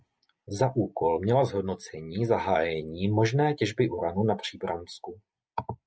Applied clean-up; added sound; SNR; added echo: none; none; none; none.